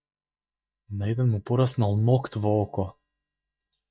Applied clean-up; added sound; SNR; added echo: neural mask model DeepFilterNet 3.